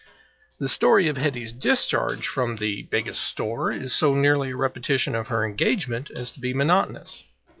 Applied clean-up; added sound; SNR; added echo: classical method log-MMSE.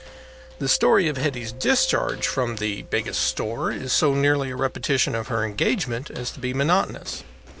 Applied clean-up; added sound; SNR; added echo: none; Mallet percussion + Walk, footsteps; 19 dB; none.